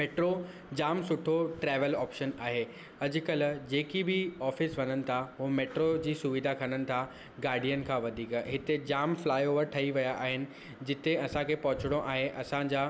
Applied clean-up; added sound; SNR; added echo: none; none; none; none.